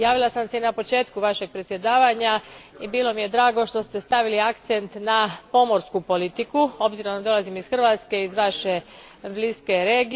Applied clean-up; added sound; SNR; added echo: none; none; none; none.